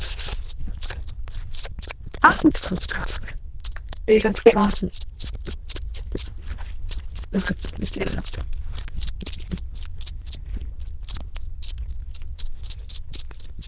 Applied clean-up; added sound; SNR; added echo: neural diffusion model UNIVERSE++.